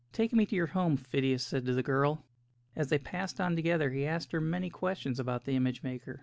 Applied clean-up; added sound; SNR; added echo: none; none; none; none.